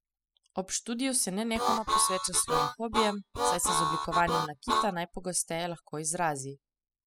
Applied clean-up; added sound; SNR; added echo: classical method spectral subtraction.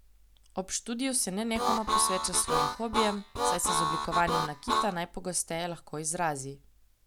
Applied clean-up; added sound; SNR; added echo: none; Harmonica; -3 dB; none.